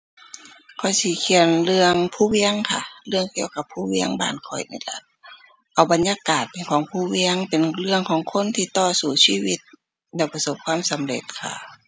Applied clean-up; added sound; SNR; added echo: none; none; none; none.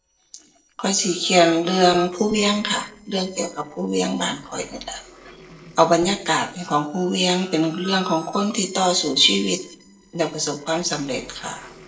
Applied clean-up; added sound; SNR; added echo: neural separator model SepFormer DNS4.